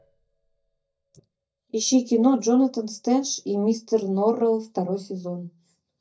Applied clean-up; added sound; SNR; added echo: neural mask model DeepFilterNet 3.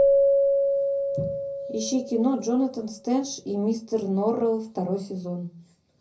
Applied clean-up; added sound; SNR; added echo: none; Keyboard (musical); -1 dB; reverberation time 0.4 s.